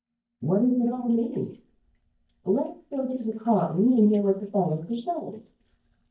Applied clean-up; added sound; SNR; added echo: neural mask model DeepFilterNet 3.